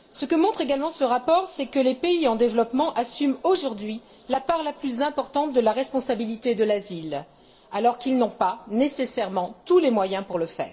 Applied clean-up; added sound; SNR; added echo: none; none; none; reverberation time 0.3 s.